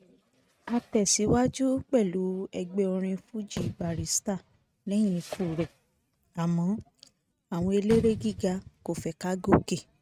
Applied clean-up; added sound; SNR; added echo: neural mask model RNNoise.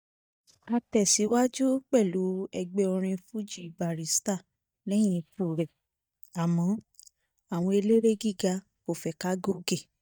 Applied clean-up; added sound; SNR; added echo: neural mask model DeepFilterNet 3.